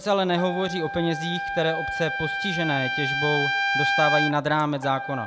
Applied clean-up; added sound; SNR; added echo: none; Trumpet; 2 dB; none.